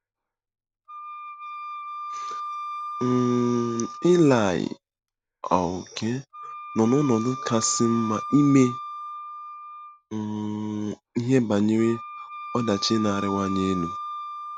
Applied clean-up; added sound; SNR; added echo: none; Wind instrument, woodwind instrument; 11 dB; none.